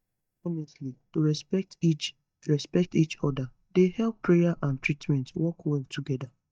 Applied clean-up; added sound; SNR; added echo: neural mask model DeepFilterNet 3.